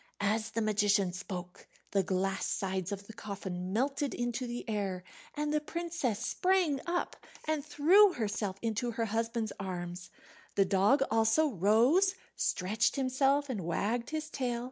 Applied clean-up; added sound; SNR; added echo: none; none; none; none.